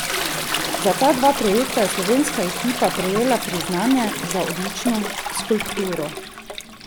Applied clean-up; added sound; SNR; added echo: none; Toilet flush; 4 dB; none.